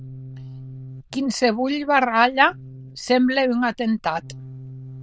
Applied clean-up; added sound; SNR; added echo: neural diffusion model UNIVERSE++.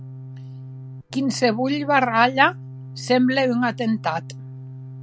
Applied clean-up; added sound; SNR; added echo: none; Organ; 14 dB; none.